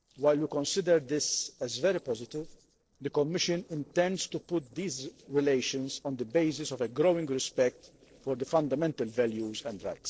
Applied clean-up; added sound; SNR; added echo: neural separator model SepFormer DNS4.